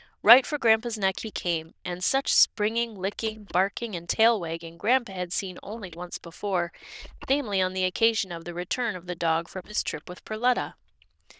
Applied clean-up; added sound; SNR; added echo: neural diffusion model UNIVERSE++.